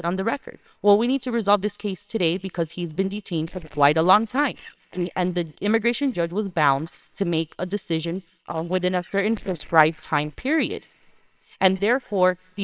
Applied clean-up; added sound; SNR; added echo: neural separator model SepFormer WHAMR!.